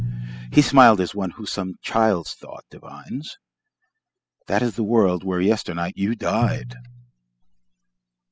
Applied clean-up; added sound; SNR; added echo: classical method spectral subtraction.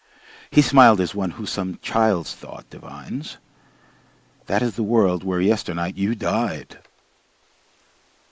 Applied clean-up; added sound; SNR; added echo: neural mask model Resemble Enhance denoiser.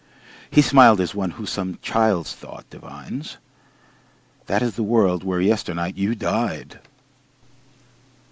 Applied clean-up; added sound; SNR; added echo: none; none; none; none.